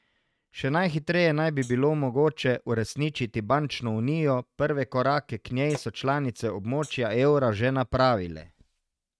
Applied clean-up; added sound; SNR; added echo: neural mask model RNNoise.